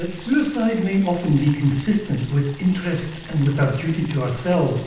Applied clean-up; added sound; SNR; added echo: none; Boiling; 17 dB; reverberation time 0.9 s.